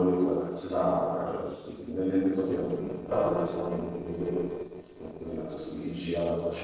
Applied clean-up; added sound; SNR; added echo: neural separator model SepFormer DNS4.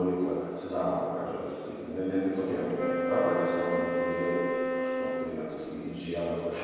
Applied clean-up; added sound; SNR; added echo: none; Wind instrument, woodwind instrument; 0 dB; reverberation time 1.9 s.